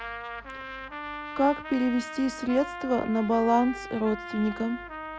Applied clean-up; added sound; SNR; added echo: none; Trumpet; 11 dB; none.